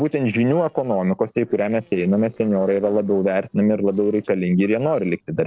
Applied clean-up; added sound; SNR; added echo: neural separator model SepFormer DNS4.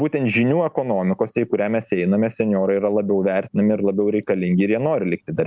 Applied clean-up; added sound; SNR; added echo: none; none; none; none.